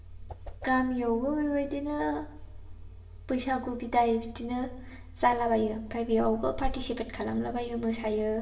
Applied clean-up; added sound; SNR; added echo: none; Whoosh, swoosh, swish; 18 dB; reverberation time 0.8 s.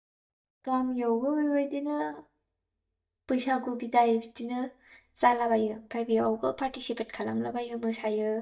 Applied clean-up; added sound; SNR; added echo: neural mask model DeepFilterNet 3.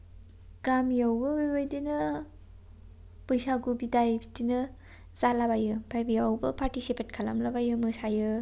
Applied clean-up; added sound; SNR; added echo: none; none; none; none.